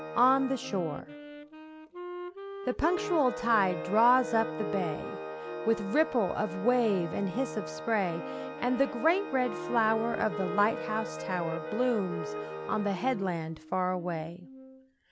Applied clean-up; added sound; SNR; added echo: none; Wind instrument, woodwind instrument + Organ; 8 dB; none.